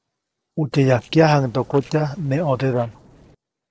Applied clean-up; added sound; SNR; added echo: neural separator model SepFormer DNS4.